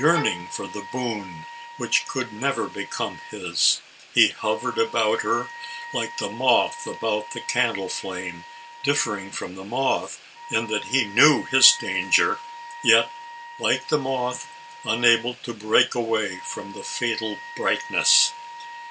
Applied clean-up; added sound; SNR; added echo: none; Bowed string instrument + Wind instrument, woodwind instrument; 15 dB; none.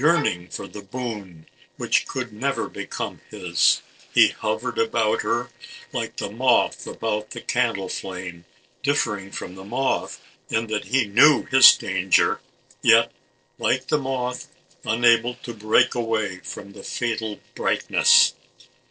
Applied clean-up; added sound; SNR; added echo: neural separator model SepFormer DNS4.